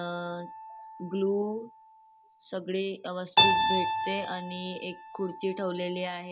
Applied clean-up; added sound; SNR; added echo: none; Keyboard (musical); -2 dB; none.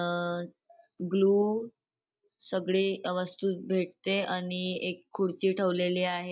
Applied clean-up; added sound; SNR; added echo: none; none; none; none.